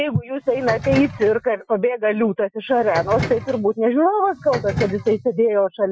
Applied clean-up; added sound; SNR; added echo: classical method Wiener filter.